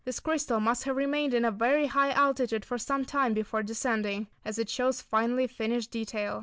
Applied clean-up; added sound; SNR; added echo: none; none; none; none.